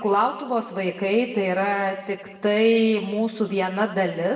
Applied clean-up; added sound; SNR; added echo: none; none; none; reverberation time 1.3 s.